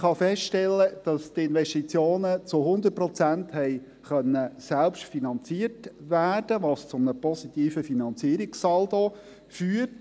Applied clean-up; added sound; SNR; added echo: none; none; none; none.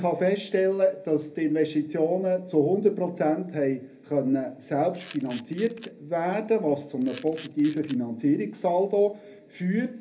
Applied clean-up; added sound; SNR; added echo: none; Camera; 13 dB; reverberation time 0.3 s.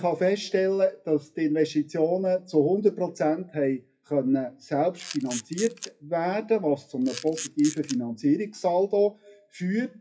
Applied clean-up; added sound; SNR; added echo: classical method WPE with log-MMSE.